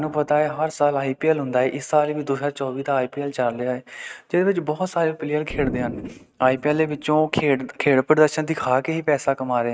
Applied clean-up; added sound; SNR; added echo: neural mask model RNNoise.